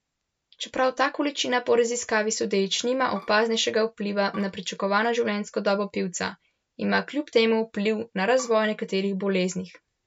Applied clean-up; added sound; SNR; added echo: none; Bowed string instrument; 19 dB; none.